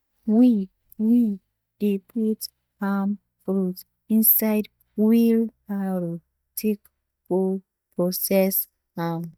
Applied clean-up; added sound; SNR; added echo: neural mask model DeepFilterNet 3.